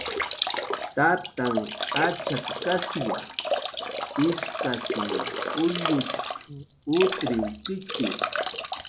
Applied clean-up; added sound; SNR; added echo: none; Drip / Trickle, dribble / Bathtub (filling or washing); 1 dB; none.